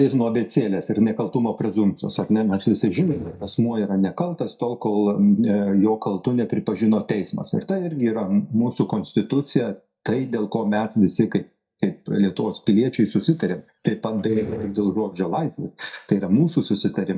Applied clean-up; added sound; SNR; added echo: neural mask model DeepFilterNet 3.